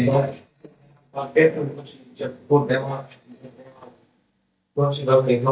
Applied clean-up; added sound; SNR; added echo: neural mask model DeepFilterNet 3.